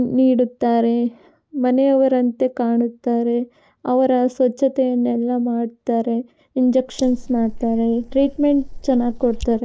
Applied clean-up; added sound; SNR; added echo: neural mask model Resemble Enhance denoiser.